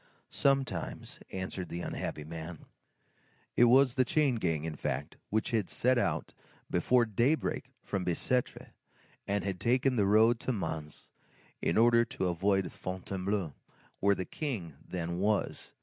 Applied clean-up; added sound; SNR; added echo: none; none; none; none.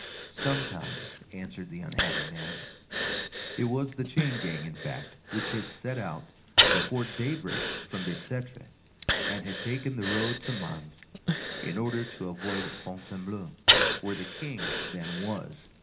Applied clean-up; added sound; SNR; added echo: none; Breathing; -2 dB; reverberation time 0.4 s.